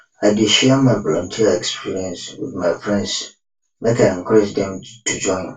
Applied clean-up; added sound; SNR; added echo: none; none; none; reverberation time 0.2 s.